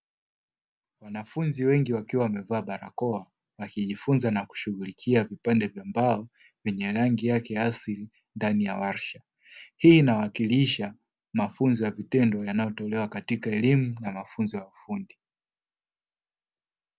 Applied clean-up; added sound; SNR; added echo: none; none; none; none.